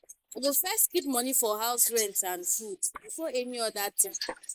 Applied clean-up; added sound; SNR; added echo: neural mask model Resemble Enhance denoiser.